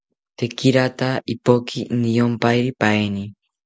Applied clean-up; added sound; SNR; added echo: none; none; none; none.